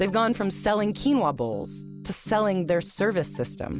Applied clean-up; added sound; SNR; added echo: none; none; none; none.